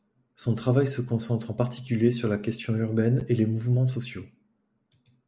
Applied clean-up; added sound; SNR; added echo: none; none; none; none.